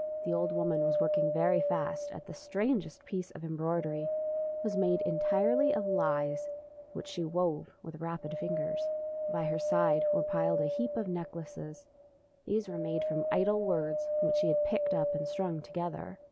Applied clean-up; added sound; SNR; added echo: none; Wind; -1 dB; none.